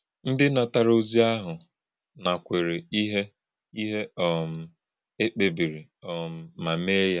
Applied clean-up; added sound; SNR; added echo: none; none; none; none.